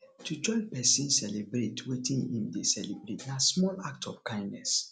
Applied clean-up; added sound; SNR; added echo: none; none; none; none.